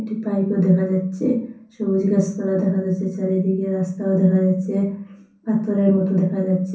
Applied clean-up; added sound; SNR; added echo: none; none; none; reverberation time 0.6 s.